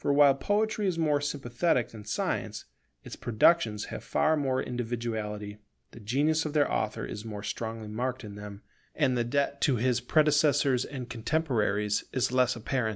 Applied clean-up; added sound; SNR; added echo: none; none; none; none.